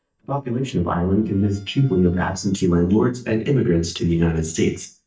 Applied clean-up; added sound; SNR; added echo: neural mask model DeepFilterNet 3.